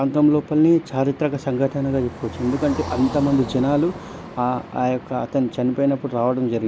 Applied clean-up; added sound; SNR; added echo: none; Car passing by; 15 dB; none.